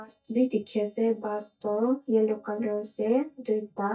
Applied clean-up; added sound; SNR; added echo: neural mask model DeepFilterNet 3.